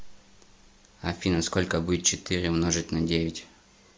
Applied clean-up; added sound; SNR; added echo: none; none; none; none.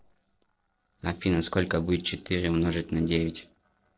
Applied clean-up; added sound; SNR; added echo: neural separator model SepFormer DNS4.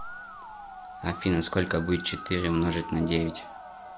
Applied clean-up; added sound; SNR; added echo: none; Musical instrument; 13 dB; none.